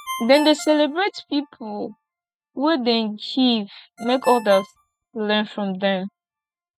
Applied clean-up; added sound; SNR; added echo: neural mask model RNNoise.